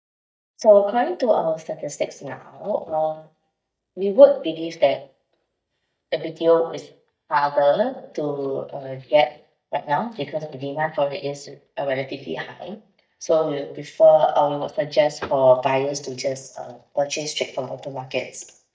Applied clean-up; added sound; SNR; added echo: neural mask model DeepFilterNet 3.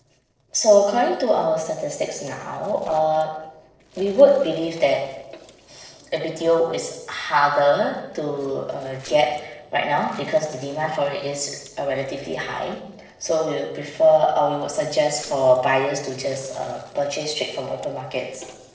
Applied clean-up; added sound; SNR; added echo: neural separator model SepFormer DNS4.